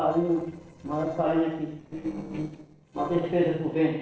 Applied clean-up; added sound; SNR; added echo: neural separator model SepFormer DNS4.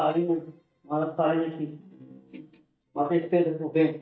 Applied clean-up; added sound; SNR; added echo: neural mask model DeepFilterNet 3.